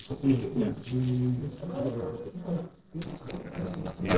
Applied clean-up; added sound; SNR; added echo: neural separator model SepFormer DNS4.